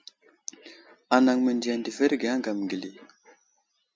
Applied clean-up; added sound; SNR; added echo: none; none; none; none.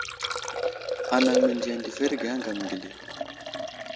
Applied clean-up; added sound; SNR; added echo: none; Liquid; 0 dB; none.